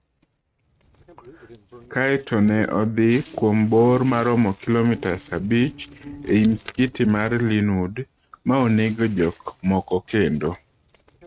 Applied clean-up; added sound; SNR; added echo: neural mask model RNNoise.